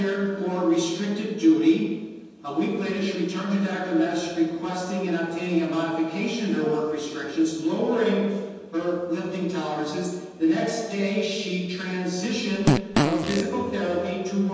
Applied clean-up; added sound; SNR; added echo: none; Fart; 0 dB; reverberation time 1.1 s.